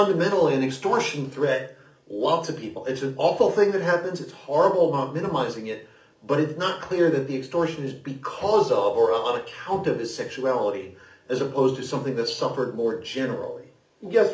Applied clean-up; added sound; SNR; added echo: none; none; none; reverberation time 0.4 s.